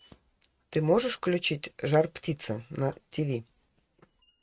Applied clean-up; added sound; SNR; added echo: neural mask model RNNoise.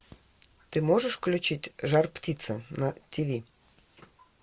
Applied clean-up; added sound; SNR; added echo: none; none; none; none.